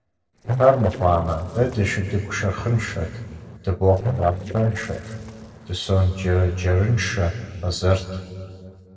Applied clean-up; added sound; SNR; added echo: neural separator model SepFormer DNS4.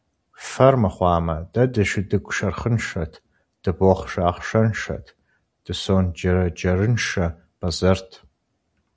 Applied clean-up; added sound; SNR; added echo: none; none; none; none.